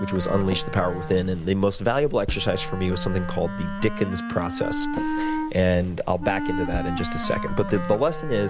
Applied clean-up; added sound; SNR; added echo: none; Drawer open or close + Wind instrument, woodwind instrument; 5 dB; none.